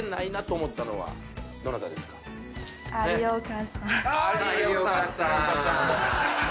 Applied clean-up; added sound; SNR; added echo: none; none; none; none.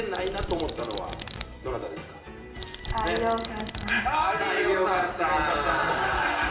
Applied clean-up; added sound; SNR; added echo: none; Domestic sounds, home sounds; 12 dB; reverberation time 1.0 s.